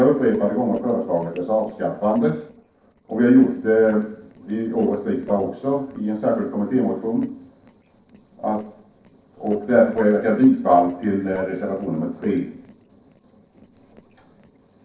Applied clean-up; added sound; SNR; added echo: neural separator model SepFormer DNS4.